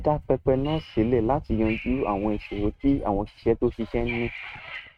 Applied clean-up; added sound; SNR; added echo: neural mask model RNNoise.